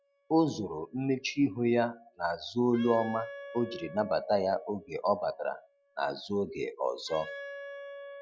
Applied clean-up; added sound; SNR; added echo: classical method log-MMSE.